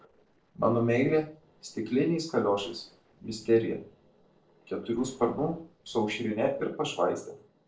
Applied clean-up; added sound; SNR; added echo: neural separator model SepFormer DNS4.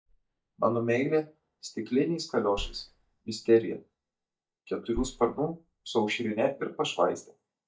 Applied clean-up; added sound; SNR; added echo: neural mask model DeepFilterNet 3.